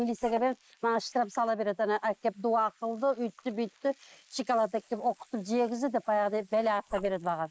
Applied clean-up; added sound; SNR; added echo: neural mask model Resemble Enhance denoiser.